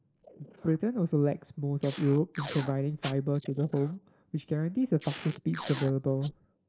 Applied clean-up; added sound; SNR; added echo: neural mask model Resemble Enhance denoiser.